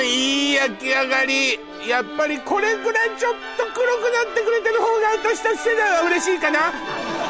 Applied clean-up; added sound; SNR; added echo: none; Bowed string instrument; 18 dB; none.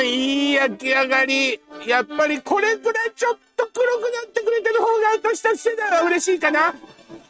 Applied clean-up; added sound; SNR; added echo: neural mask model RNNoise.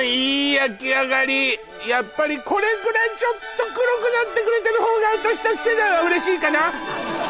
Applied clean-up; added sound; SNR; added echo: none; none; none; none.